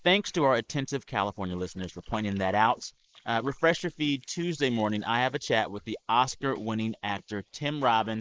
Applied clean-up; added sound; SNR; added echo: neural mask model Resemble Enhance denoiser.